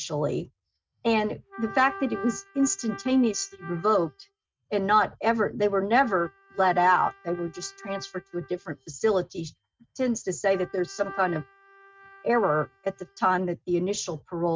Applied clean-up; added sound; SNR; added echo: neural mask model RNNoise.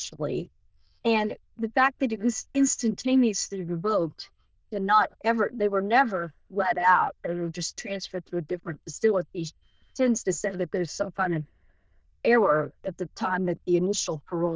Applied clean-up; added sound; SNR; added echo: neural diffusion model UNIVERSE++.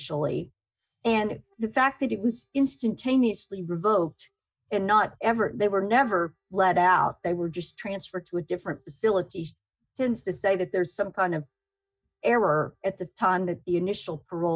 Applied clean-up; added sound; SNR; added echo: neural mask model DeepFilterNet 3.